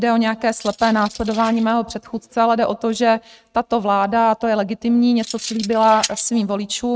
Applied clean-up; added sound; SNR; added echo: neural mask model RNNoise.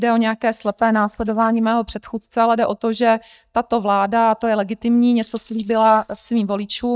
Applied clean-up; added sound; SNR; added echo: neural mask model DeepFilterNet 3.